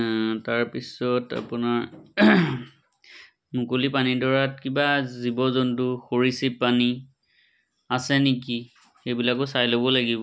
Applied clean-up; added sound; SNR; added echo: none; none; none; none.